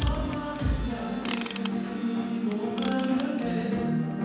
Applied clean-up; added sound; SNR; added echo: none; Ratchet, pawl / Tools; 16 dB; reverberation time 1.2 s.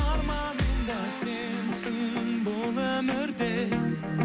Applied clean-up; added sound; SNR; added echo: none; none; none; none.